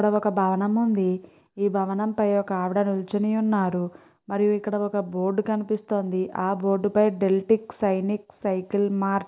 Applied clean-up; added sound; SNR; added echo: none; none; none; none.